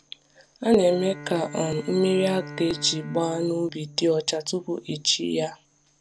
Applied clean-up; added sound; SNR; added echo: none; Bowed string instrument; 17 dB; none.